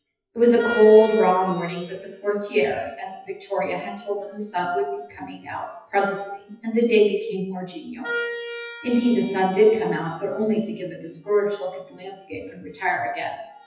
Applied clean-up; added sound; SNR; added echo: classical method WPE with log-MMSE.